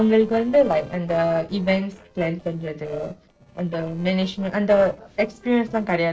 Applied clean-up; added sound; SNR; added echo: neural separator model SepFormer DNS4.